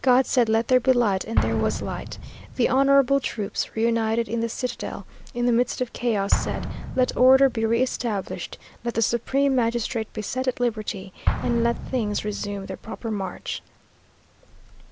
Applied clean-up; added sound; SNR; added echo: none; Explosion; 9 dB; none.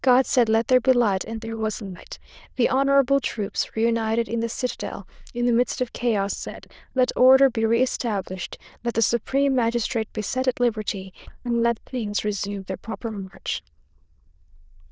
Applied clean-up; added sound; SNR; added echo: neural diffusion model UNIVERSE++.